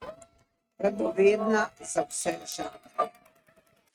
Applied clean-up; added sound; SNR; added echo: neural mask model RNNoise.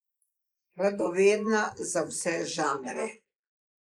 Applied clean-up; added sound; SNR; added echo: neural mask model Resemble Enhance denoiser.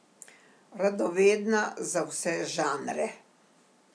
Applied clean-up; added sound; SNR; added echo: none; none; none; none.